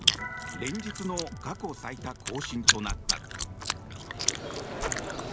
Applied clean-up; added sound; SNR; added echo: none; Chewing, mastication; -5 dB; none.